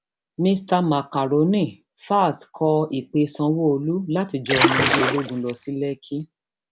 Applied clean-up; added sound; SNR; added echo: none; Splash, splatter; -1 dB; none.